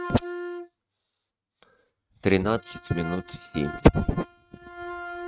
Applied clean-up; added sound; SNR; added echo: neural mask model RNNoise.